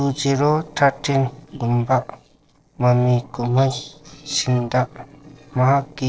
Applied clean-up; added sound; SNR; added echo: neural separator model SepFormer DNS4.